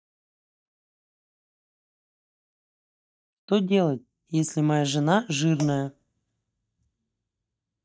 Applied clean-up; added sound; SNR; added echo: neural mask model DeepFilterNet 3.